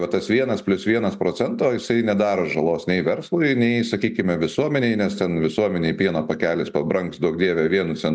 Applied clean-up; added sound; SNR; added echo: none; none; none; none.